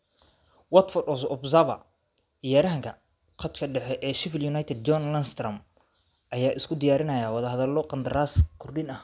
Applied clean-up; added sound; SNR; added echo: none; none; none; none.